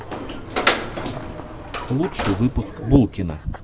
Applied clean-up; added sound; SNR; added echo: none; Door; 4 dB; none.